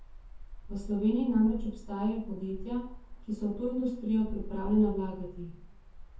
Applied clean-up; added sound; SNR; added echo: none; Cricket; 10 dB; reverberation time 0.6 s.